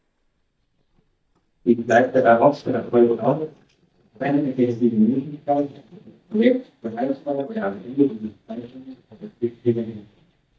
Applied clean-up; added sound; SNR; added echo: neural mask model DeepFilterNet 3.